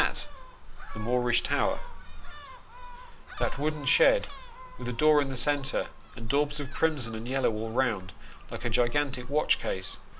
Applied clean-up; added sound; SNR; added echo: none; Gull, seagull; 19 dB; none.